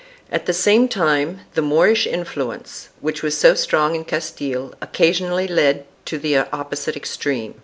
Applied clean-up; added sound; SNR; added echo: none; none; none; none.